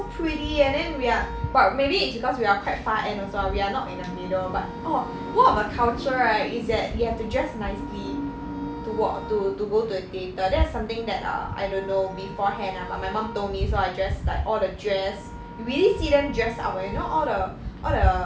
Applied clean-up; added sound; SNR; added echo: none; Wind instrument, woodwind instrument; 17 dB; none.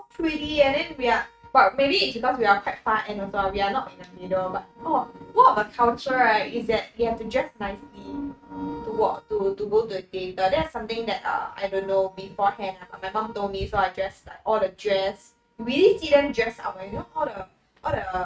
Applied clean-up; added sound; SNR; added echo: neural mask model RNNoise.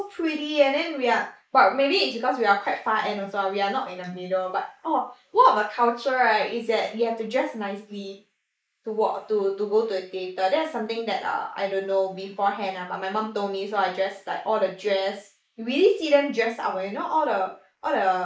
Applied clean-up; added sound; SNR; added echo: neural mask model Resemble Enhance denoiser.